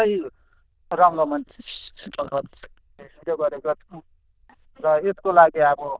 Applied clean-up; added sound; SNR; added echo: neural diffusion model UNIVERSE++.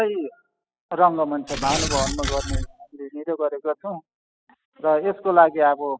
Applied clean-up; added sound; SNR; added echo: classical method spectral subtraction.